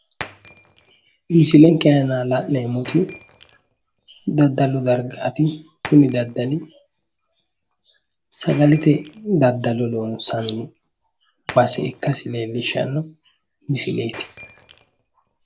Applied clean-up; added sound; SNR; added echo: none; Shatter; 18 dB; none.